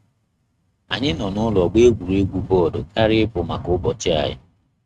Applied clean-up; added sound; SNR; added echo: neural mask model RNNoise.